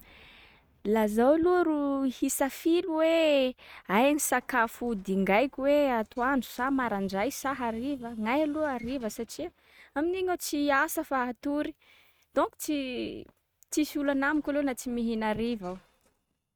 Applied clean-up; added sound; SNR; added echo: neural mask model RNNoise.